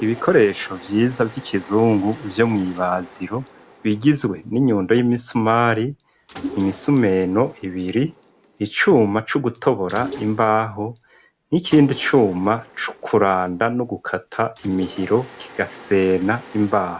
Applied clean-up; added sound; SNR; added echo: none; Mechanisms; 19 dB; none.